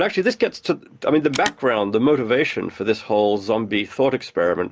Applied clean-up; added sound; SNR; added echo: neural mask model Resemble Enhance denoiser.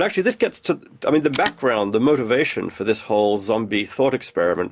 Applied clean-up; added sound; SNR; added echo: none; Telephone; 16 dB; none.